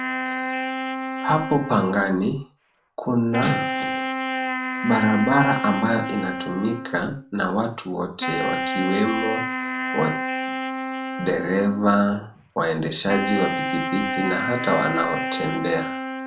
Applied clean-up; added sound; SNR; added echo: none; Wind instrument, woodwind instrument; 4 dB; reverberation time 0.3 s.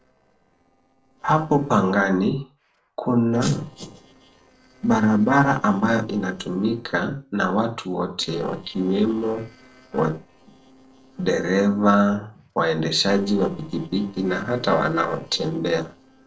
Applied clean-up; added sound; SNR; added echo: neural separator model SepFormer DNS4.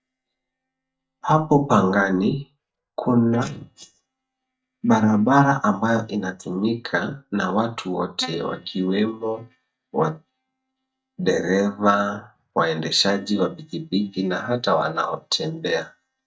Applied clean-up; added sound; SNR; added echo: neural mask model DeepFilterNet 3.